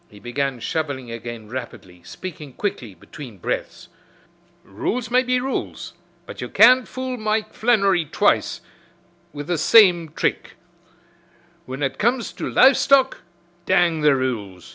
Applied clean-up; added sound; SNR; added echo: none; none; none; none.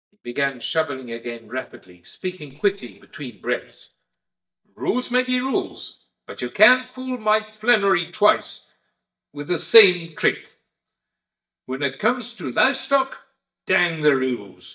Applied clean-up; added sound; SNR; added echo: neural mask model DeepFilterNet 3.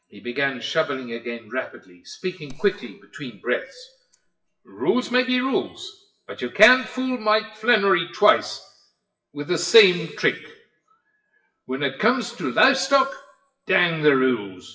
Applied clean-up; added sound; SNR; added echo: classical method WPE with log-MMSE.